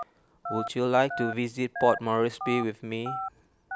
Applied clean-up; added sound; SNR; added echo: none; Telephone; 9 dB; none.